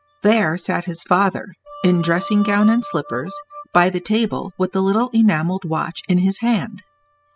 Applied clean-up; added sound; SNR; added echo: classical method spectral subtraction.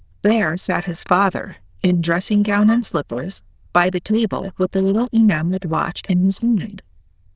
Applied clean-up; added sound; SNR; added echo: neural diffusion model UNIVERSE++.